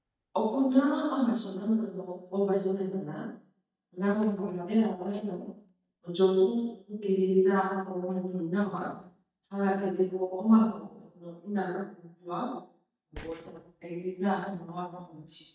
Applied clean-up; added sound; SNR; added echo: neural mask model DeepFilterNet 3.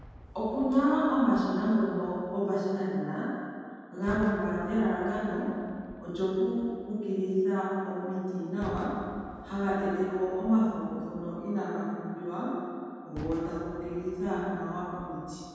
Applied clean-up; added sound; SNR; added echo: none; Fireworks; 19 dB; reverberation time 2.1 s.